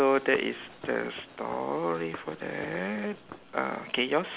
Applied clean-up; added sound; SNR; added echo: none; Walk, footsteps / Run; 17 dB; none.